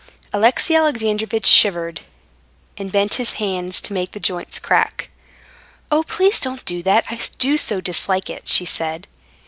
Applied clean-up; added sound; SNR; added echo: none; none; none; none.